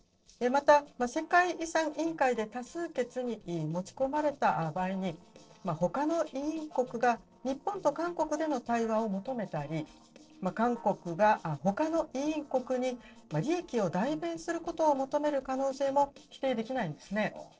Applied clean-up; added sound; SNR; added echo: neural separator model SepFormer DNS4.